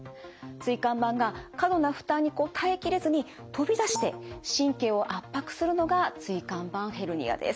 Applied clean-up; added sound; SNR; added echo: none; none; none; none.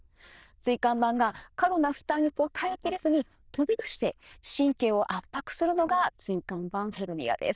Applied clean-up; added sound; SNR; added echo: neural diffusion model UNIVERSE++.